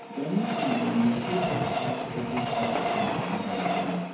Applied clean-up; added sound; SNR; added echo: none; Train; -1 dB; reverberation time 0.9 s.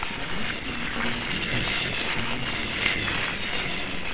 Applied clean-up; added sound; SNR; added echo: neural separator model SepFormer WHAMR!.